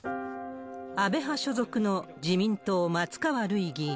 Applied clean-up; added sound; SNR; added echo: none; none; none; none.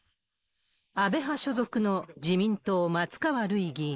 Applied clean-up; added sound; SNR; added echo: neural mask model Resemble Enhance denoiser.